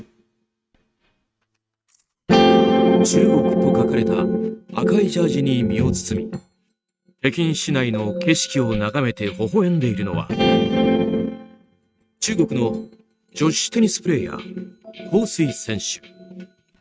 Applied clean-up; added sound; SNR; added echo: neural mask model RNNoise.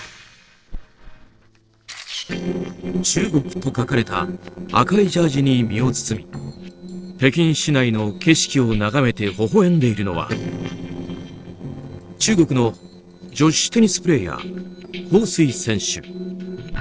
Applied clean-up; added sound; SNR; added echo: neural separator model SepFormer DNS4.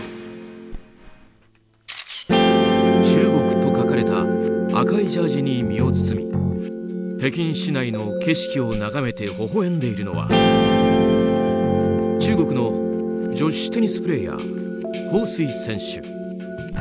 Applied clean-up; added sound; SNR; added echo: none; Guitar; -2 dB; none.